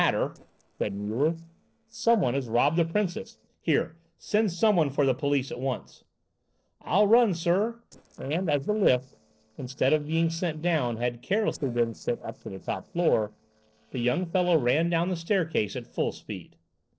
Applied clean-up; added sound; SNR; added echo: neural separator model SepFormer DNS4.